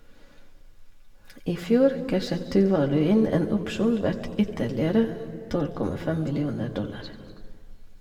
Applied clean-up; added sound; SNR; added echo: none; none; none; reverberation time 2.0 s.